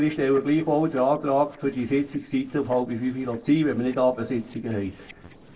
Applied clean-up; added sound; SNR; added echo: neural separator model SepFormer DNS4.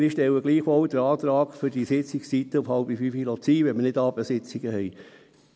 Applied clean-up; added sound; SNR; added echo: none; none; none; none.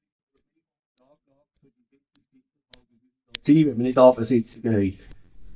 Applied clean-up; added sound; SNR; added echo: neural mask model DeepFilterNet 3.